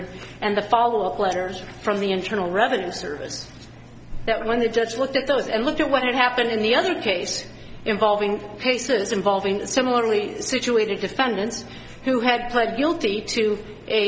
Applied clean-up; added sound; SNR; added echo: none; none; none; none.